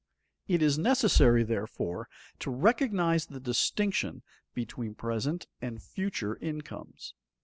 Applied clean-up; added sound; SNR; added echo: none; none; none; none.